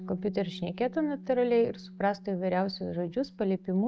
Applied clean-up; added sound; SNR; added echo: none; Bass guitar; 16 dB; none.